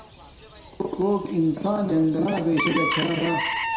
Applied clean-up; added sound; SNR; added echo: none; Bird / Chicken, rooster; 6 dB; reverberation time 0.6 s.